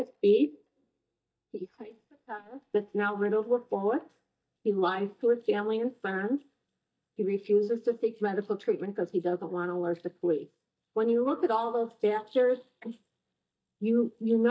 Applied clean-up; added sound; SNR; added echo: neural mask model DeepFilterNet 3.